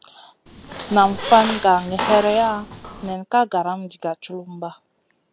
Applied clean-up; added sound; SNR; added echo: none; Squeak; 7 dB; none.